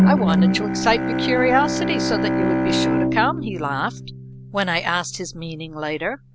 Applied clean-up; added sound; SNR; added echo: none; Bowed string instrument; -2 dB; none.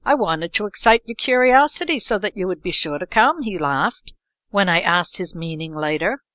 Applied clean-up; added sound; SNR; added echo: none; none; none; none.